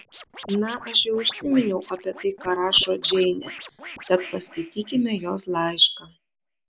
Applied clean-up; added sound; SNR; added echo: none; Scratching (performance technique); 17 dB; none.